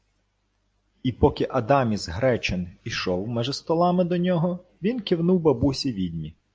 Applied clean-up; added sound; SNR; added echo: none; none; none; none.